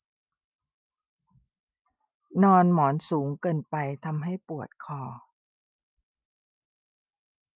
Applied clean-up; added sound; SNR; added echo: none; none; none; none.